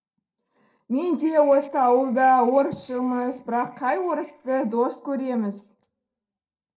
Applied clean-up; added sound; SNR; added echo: neural separator model SepFormer DNS4.